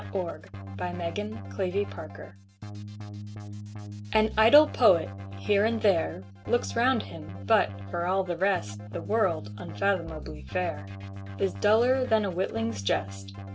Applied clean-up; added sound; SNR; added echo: none; Keyboard (musical); 10 dB; none.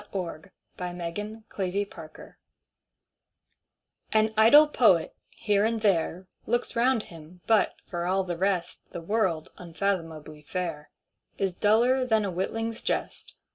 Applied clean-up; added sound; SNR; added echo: none; none; none; none.